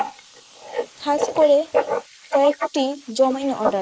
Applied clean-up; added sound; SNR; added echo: neural mask model Resemble Enhance denoiser.